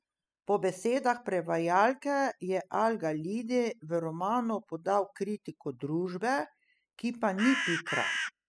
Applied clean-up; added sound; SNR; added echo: classical method spectral subtraction.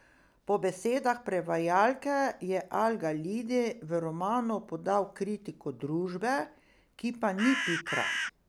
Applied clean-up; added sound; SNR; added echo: none; Bird; 1 dB; none.